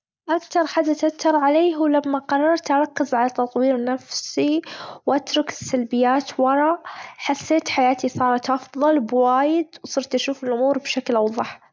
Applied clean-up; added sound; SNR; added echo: none; none; none; none.